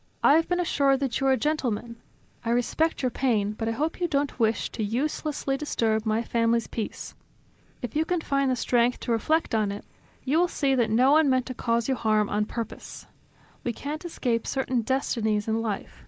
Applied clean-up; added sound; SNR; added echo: neural mask model Resemble Enhance denoiser.